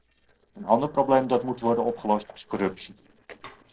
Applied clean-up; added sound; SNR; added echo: neural separator model SepFormer DNS4.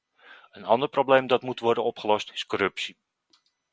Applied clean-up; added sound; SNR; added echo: none; none; none; none.